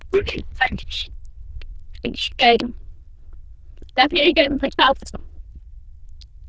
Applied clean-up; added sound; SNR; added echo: neural diffusion model UNIVERSE++.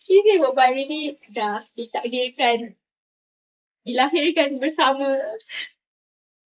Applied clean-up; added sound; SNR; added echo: neural mask model Resemble Enhance denoiser.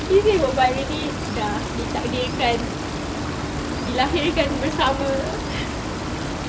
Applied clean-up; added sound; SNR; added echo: none; Stream; 12 dB; none.